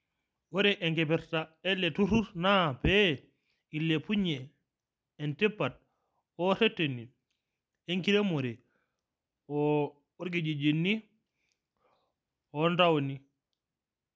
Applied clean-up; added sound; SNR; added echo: none; none; none; none.